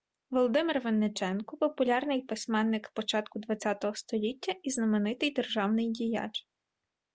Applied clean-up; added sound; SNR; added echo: none; none; none; none.